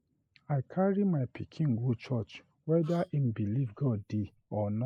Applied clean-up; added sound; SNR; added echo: neural mask model Resemble Enhance denoiser.